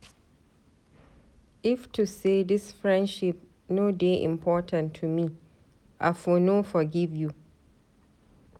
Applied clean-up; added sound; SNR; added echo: none; none; none; none.